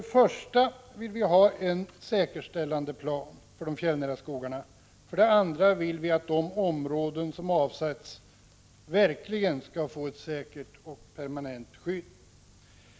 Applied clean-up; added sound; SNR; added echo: none; none; none; none.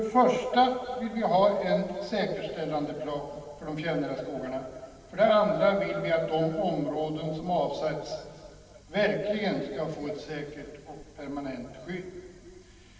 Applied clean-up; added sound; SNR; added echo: none; none; none; reverberation time 2.3 s.